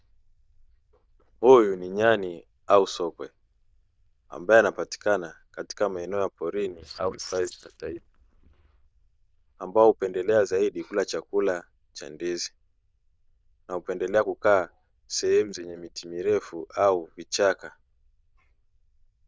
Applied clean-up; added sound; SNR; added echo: neural diffusion model UNIVERSE++.